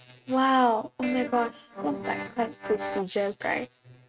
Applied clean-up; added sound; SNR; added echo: neural mask model RNNoise.